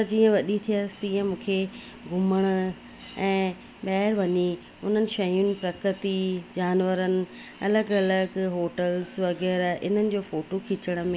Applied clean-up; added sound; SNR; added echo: none; none; none; none.